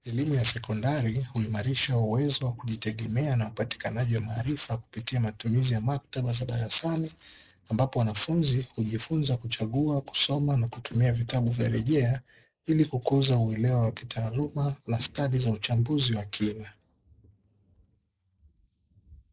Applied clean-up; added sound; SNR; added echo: neural mask model Resemble Enhance denoiser.